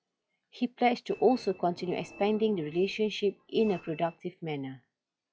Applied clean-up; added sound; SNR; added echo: classical method log-MMSE.